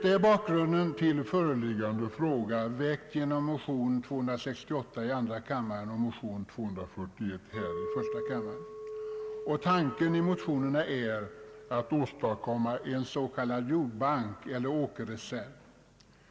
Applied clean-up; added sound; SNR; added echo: none; Chink, clink; 14 dB; none.